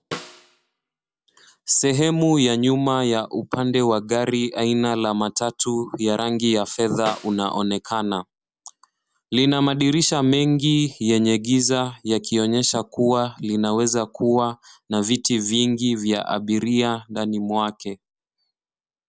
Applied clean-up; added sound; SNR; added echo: none; Snare drum; 18 dB; none.